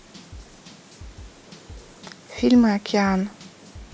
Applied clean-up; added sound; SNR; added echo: none; Drum / Drum kit; 19 dB; none.